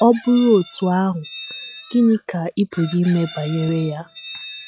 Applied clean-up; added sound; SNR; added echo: classical method log-MMSE.